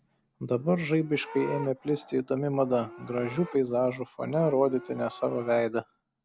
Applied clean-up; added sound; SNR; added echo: none; Livestock, farm animals, working animals; 17 dB; none.